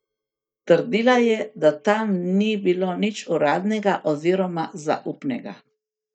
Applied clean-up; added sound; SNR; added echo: neural mask model DeepFilterNet 3.